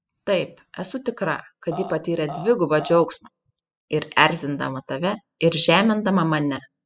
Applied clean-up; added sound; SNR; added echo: classical method spectral subtraction.